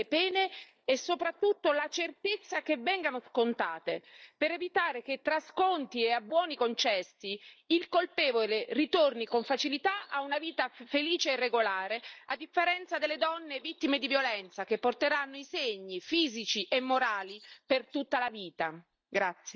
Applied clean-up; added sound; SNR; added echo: neural mask model DeepFilterNet 3.